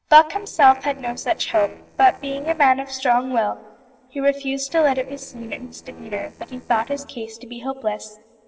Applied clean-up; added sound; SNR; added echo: neural separator model SepFormer DNS4.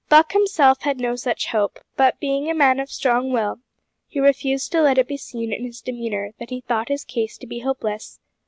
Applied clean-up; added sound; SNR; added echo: none; none; none; none.